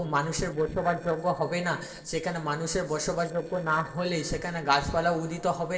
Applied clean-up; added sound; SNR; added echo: neural separator model SepFormer DNS4.